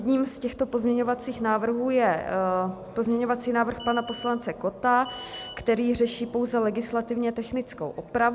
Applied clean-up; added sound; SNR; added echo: none; Telephone; 15 dB; none.